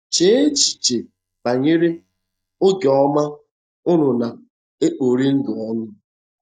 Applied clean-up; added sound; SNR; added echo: neural mask model DeepFilterNet 3.